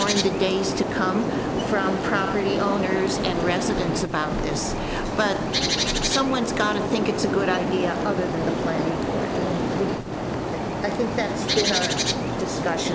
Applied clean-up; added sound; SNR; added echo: none; Bird; 0 dB; none.